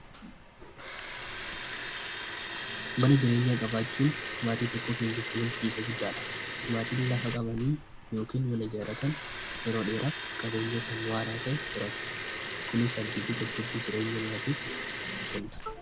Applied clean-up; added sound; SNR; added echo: none; Liquid; 5 dB; none.